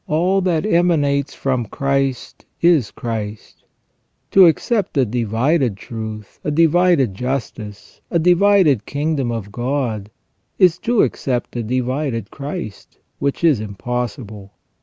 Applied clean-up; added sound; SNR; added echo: none; none; none; none.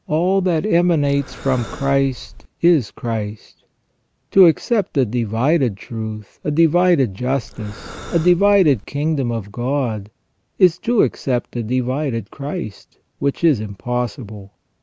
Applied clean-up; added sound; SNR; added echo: none; Breathing; 15 dB; none.